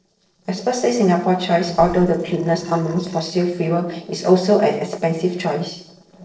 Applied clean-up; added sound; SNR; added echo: neural separator model SepFormer DNS4.